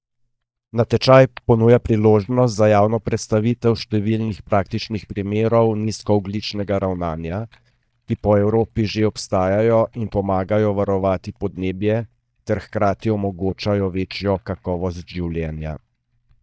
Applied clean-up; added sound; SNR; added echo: neural mask model DeepFilterNet 3.